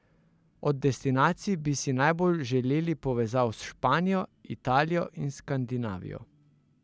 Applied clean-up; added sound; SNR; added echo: none; none; none; none.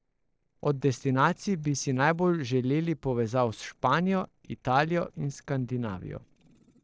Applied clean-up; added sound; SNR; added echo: neural separator model SepFormer DNS4.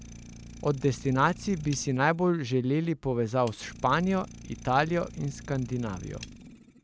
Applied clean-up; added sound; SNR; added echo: none; Idling; 17 dB; none.